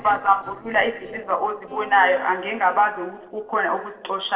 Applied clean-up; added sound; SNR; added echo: neural separator model SepFormer DNS4.